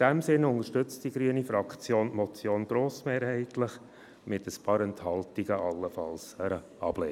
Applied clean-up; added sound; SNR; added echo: none; none; none; none.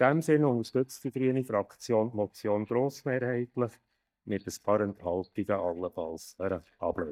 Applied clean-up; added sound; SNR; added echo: neural mask model DeepFilterNet 3.